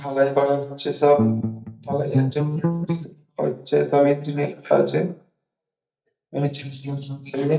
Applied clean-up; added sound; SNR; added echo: neural mask model DeepFilterNet 3.